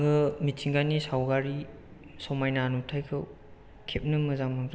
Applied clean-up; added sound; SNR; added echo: none; none; none; none.